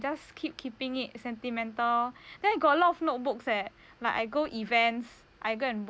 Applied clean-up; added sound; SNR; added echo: none; none; none; none.